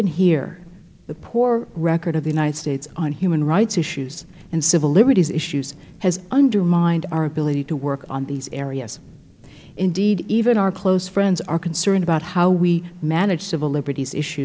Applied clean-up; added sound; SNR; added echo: none; none; none; none.